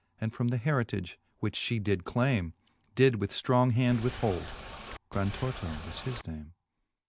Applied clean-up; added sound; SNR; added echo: none; Boat, Water vehicle; 11 dB; none.